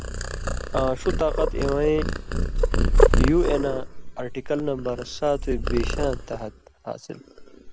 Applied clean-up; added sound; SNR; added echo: none; Purr; -3 dB; none.